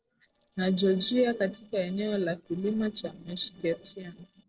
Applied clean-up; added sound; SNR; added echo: neural separator model SepFormer DNS4.